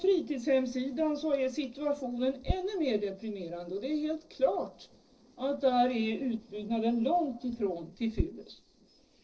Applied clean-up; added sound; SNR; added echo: neural separator model SepFormer DNS4.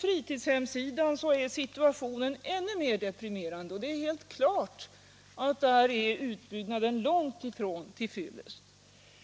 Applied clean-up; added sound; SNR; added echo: none; none; none; none.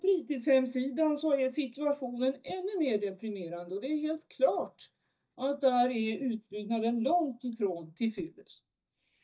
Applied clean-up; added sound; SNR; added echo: neural mask model DeepFilterNet 3.